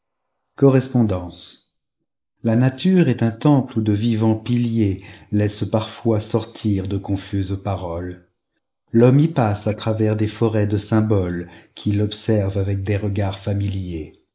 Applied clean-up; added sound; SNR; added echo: neural mask model Resemble Enhance denoiser.